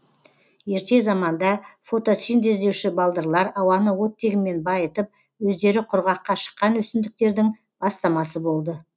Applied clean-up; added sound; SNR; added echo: none; none; none; none.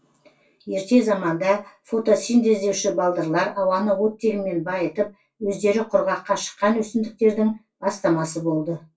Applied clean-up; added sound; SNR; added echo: none; none; none; reverberation time 0.2 s.